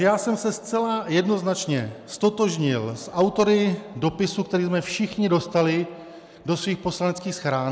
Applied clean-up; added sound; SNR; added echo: none; none; none; none.